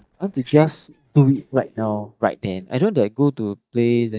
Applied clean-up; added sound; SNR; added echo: neural mask model DeepFilterNet 3.